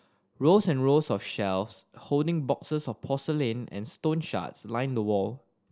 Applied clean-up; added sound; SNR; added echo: none; none; none; none.